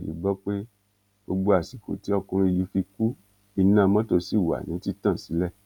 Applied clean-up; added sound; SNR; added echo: none; none; none; none.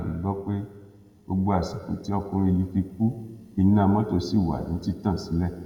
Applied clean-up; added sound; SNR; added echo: none; none; none; reverberation time 1.4 s.